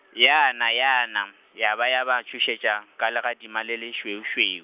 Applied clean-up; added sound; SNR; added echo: none; none; none; none.